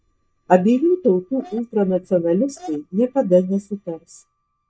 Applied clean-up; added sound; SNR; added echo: neural mask model DeepFilterNet 3.